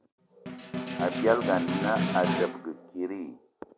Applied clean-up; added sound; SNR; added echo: none; Snare drum; 2 dB; none.